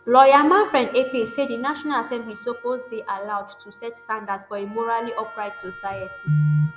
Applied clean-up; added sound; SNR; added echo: none; Wind instrument, woodwind instrument; 19 dB; none.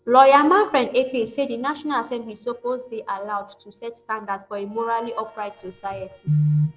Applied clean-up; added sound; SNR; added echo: neural separator model SepFormer DNS4.